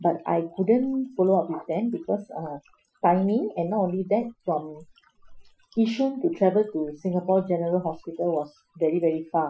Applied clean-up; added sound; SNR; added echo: classical method Wiener filter.